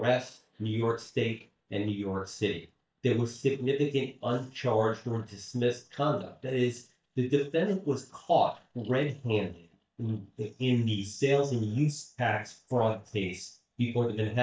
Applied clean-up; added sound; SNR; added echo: neural mask model DeepFilterNet 3.